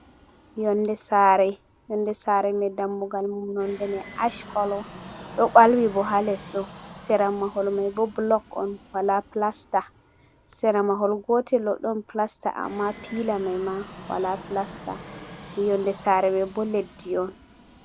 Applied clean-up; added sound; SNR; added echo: none; Fixed-wing aircraft, airplane; 19 dB; none.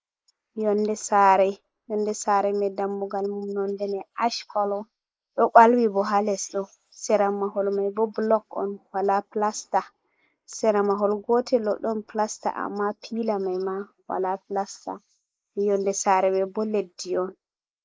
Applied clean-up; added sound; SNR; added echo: neural mask model Resemble Enhance denoiser.